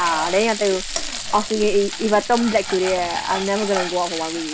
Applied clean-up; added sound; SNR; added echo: none; Frying (food); 7 dB; none.